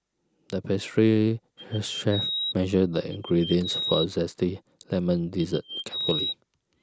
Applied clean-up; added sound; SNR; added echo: none; Bird vocalization, bird call, bird song; 5 dB; none.